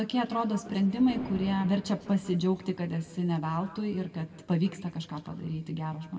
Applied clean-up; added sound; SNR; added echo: none; Thunder; 19 dB; reverberation time 0.9 s.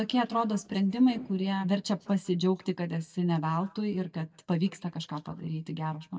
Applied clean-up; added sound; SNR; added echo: neural mask model DeepFilterNet 3.